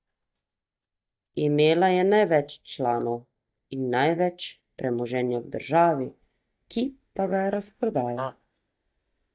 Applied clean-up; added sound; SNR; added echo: neural mask model DeepFilterNet 3.